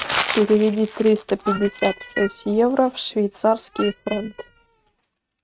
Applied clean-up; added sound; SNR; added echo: neural mask model RNNoise.